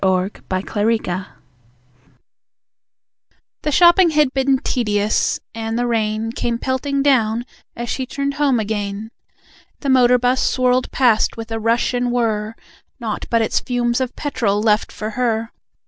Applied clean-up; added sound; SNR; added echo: none; none; none; none.